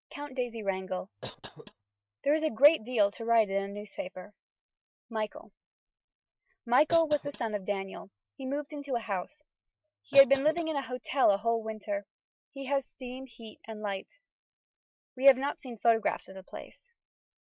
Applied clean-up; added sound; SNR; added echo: neural mask model RNNoise.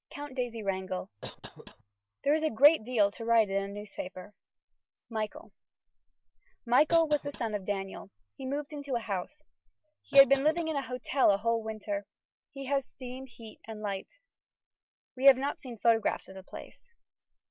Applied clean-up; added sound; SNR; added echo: none; Cough; 18 dB; none.